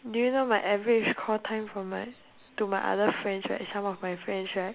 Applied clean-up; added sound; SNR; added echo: none; none; none; none.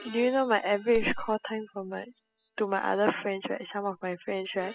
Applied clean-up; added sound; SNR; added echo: classical method spectral subtraction.